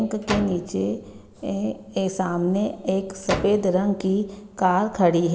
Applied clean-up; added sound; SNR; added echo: none; Slam; 13 dB; none.